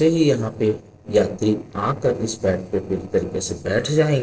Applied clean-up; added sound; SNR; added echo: neural separator model SepFormer DNS4.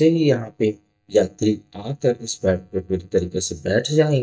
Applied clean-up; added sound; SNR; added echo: neural mask model DeepFilterNet 3.